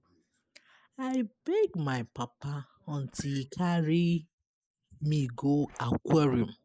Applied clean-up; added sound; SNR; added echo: neural mask model Resemble Enhance denoiser.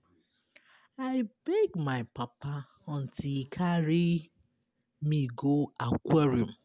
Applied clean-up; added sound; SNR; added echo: none; none; none; none.